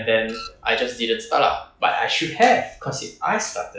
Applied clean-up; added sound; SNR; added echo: classical method log-MMSE.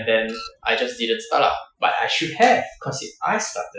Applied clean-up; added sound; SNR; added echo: classical method Wiener filter.